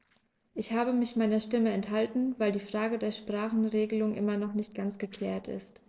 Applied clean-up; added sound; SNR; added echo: neural separator model SepFormer DNS4.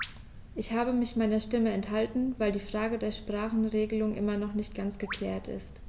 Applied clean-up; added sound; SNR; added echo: none; Bird vocalization, bird call, bird song; 17 dB; none.